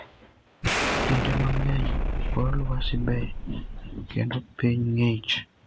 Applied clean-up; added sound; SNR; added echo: none; Explosion; -2 dB; none.